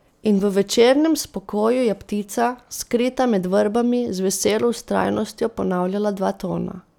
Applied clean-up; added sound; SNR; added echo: none; none; none; none.